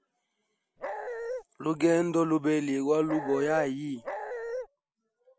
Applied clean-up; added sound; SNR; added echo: none; Dog; 6 dB; none.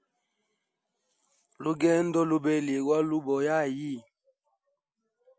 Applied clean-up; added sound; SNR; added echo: none; none; none; none.